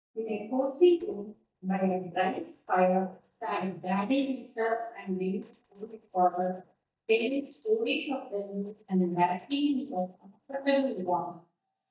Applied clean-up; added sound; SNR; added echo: neural mask model DeepFilterNet 3.